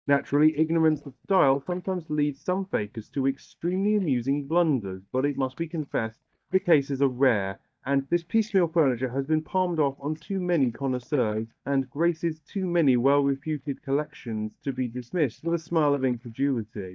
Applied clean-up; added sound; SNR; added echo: neural mask model DeepFilterNet 3.